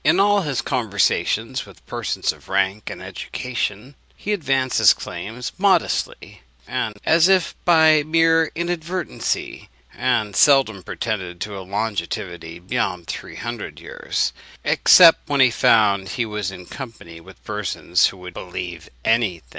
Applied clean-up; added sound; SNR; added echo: none; none; none; none.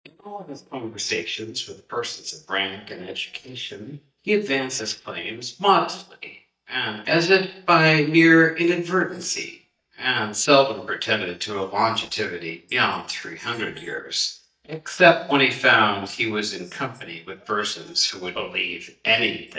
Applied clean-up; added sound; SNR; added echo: neural mask model DeepFilterNet 3.